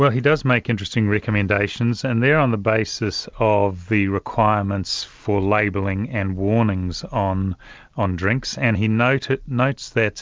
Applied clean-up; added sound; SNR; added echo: none; none; none; none.